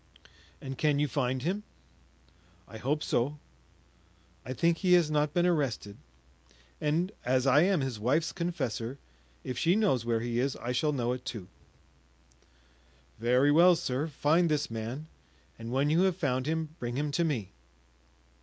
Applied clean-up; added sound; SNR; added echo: none; none; none; none.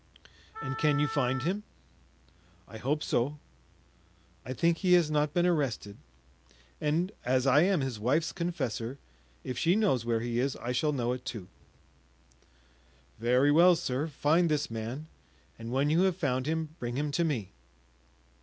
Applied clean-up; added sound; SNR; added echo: none; Wind instrument, woodwind instrument; 10 dB; none.